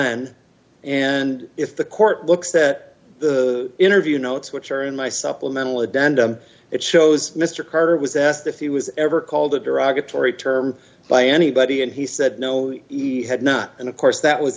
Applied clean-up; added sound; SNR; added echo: none; none; none; none.